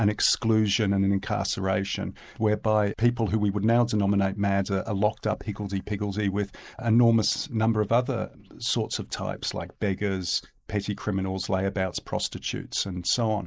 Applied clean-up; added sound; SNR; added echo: neural mask model Resemble Enhance denoiser.